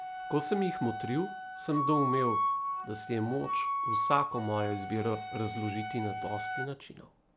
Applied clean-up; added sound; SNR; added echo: none; Wind instrument, woodwind instrument; 1 dB; none.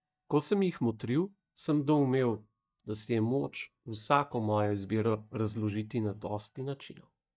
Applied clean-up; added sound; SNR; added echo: neural mask model DeepFilterNet 3.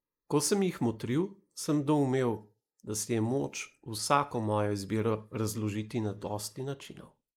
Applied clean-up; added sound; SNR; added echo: neural mask model Resemble Enhance denoiser.